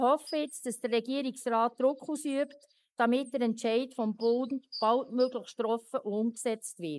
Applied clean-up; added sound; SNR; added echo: neural mask model Resemble Enhance denoiser.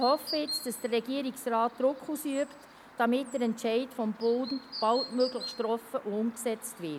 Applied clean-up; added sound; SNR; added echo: none; Chirp, tweet; 13 dB; none.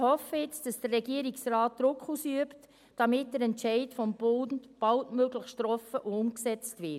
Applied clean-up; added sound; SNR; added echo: none; none; none; none.